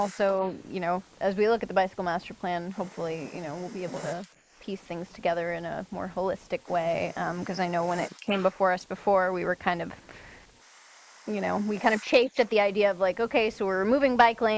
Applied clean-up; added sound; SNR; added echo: neural mask model Resemble Enhance denoiser.